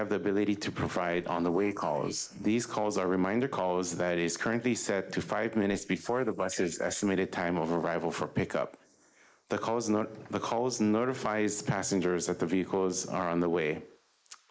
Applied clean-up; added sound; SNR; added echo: neural mask model Resemble Enhance denoiser.